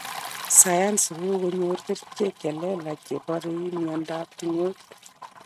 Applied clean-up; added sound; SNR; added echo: neural mask model RNNoise.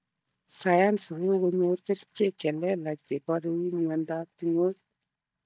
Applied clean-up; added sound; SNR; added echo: neural mask model DeepFilterNet 3.